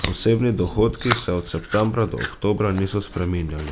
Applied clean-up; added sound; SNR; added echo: none; Chewing, mastication; 10 dB; none.